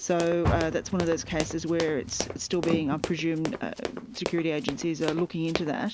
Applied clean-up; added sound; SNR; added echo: none; Car + Run; 6 dB; none.